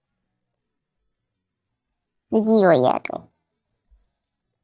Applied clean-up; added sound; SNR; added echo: neural mask model DeepFilterNet 3.